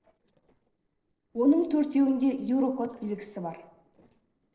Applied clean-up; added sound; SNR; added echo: neural separator model SepFormer DNS4.